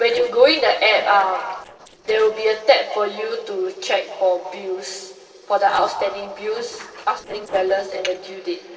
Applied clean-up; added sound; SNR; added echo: neural separator model SepFormer DNS4.